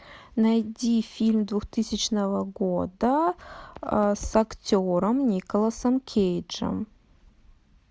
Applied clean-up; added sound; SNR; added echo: none; none; none; none.